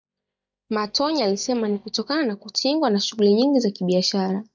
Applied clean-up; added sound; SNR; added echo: neural mask model DeepFilterNet 3.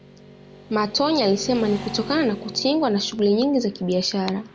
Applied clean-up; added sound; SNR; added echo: none; Motorcycle / Traffic noise, roadway noise; 16 dB; none.